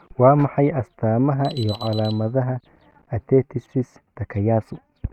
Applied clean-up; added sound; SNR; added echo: neural mask model RNNoise.